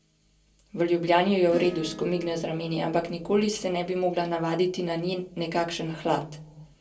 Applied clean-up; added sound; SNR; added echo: none; Acoustic guitar / Strum; 18 dB; reverberation time 0.2 s.